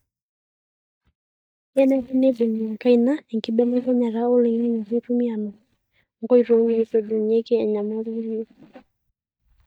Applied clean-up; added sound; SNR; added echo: neural mask model DeepFilterNet 3.